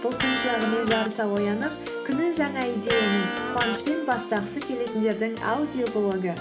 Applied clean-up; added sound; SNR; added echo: none; Electric guitar; 7 dB; none.